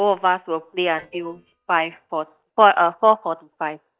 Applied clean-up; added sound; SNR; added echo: neural mask model DeepFilterNet 3.